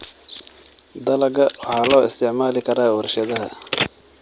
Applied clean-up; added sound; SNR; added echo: none; Telephone; 11 dB; none.